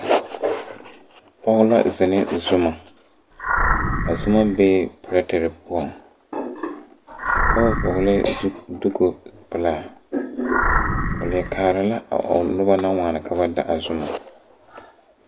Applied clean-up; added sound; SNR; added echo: none; Animal; 1 dB; none.